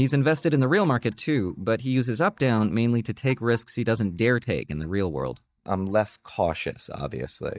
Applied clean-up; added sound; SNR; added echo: neural mask model DeepFilterNet 3.